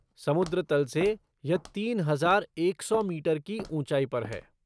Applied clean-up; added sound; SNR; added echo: none; Walk, footsteps; 18 dB; none.